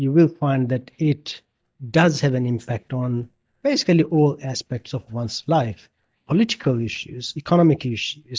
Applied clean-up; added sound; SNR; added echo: neural mask model DeepFilterNet 3.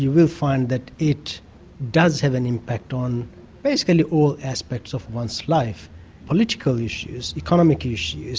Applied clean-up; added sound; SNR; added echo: none; none; none; none.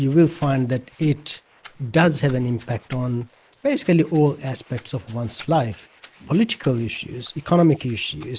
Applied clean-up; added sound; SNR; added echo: neural mask model Resemble Enhance denoiser.